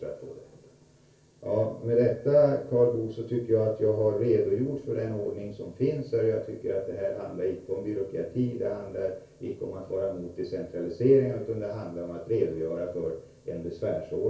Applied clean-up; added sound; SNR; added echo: none; none; none; reverberation time 0.3 s.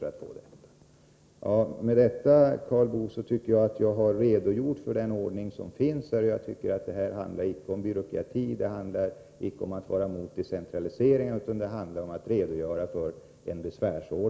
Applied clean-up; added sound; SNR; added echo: none; none; none; none.